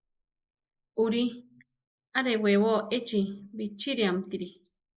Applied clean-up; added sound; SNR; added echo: neural mask model Resemble Enhance denoiser.